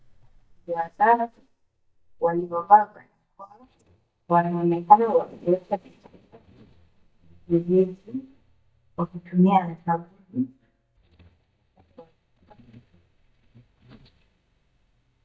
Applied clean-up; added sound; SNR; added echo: neural mask model DeepFilterNet 3.